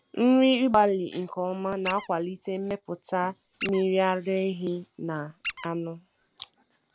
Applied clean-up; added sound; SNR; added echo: none; Squeak; 14 dB; none.